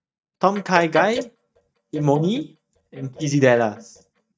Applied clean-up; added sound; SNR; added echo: neural mask model DeepFilterNet 3.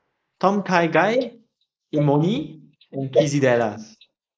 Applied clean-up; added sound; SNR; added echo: neural mask model Resemble Enhance denoiser.